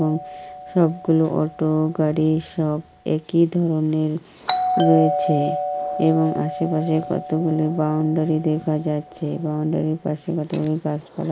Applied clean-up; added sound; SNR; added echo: none; Doorbell; 8 dB; none.